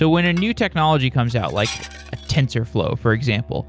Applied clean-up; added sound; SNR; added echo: none; Dishes, pots, and pans + Musical instrument; 17 dB; none.